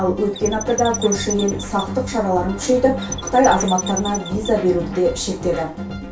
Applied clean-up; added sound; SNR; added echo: none; Chirp, tweet; 11 dB; reverberation time 0.2 s.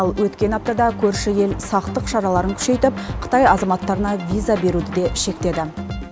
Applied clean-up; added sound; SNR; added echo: none; none; none; none.